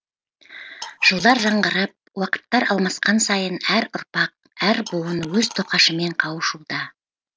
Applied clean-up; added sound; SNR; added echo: neural separator model SepFormer DNS4.